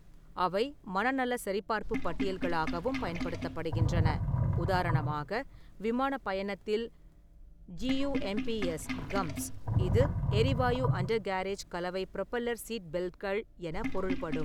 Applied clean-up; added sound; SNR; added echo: none; Sink (filling or washing); 0 dB; none.